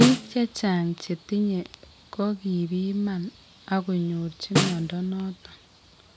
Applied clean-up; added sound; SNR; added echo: none; Snare drum; 1 dB; none.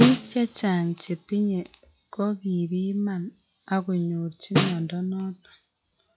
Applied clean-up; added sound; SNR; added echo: classical method log-MMSE.